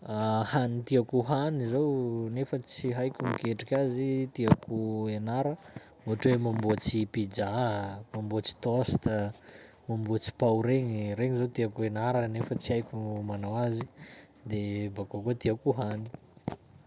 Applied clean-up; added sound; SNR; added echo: none; none; none; none.